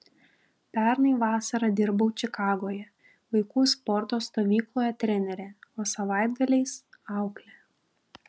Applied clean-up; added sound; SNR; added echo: none; none; none; none.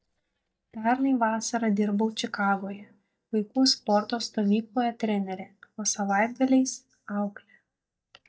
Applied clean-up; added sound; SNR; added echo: neural mask model DeepFilterNet 3.